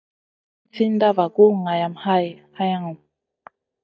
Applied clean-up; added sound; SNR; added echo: neural mask model DeepFilterNet 3.